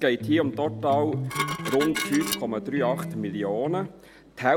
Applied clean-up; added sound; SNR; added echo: none; Electric guitar + Dishes, pots, and pans; 6 dB; none.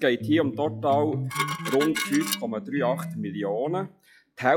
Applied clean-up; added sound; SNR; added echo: classical method log-MMSE.